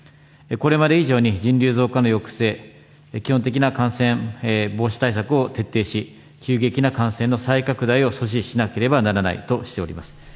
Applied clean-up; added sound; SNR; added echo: none; none; none; none.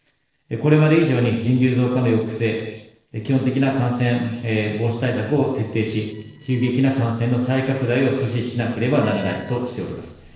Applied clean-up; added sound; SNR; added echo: neural separator model SepFormer DNS4.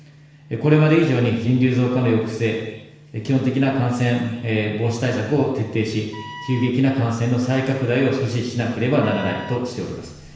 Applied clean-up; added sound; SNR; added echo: none; Wind instrument, woodwind instrument; 18 dB; reverberation time 1.0 s.